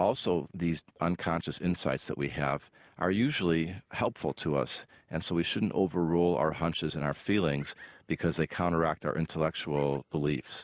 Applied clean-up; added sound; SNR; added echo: neural mask model Resemble Enhance denoiser.